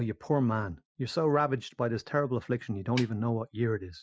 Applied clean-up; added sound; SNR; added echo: classical method Wiener filter.